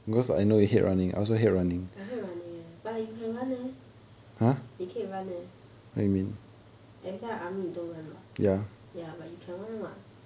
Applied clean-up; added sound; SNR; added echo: none; none; none; none.